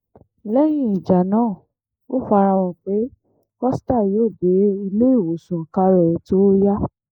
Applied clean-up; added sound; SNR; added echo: neural mask model Resemble Enhance denoiser.